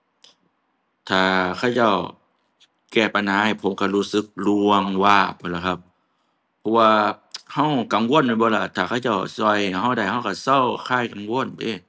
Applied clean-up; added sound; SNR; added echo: none; none; none; none.